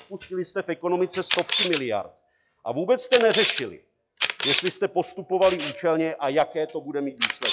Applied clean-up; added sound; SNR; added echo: classical method log-MMSE.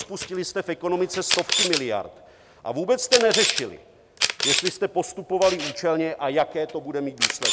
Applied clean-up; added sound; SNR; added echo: none; Camera; 3 dB; none.